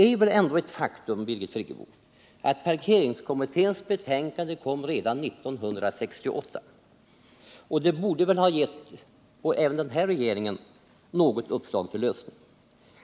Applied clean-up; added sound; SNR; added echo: none; none; none; none.